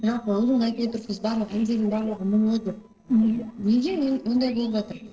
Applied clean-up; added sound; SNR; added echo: neural separator model SepFormer DNS4.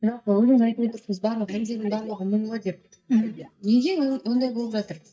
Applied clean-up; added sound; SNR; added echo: neural mask model DeepFilterNet 3.